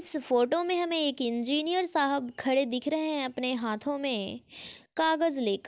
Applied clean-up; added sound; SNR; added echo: none; none; none; none.